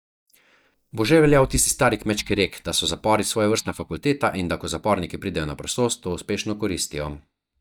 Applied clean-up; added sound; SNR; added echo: neural mask model DeepFilterNet 3.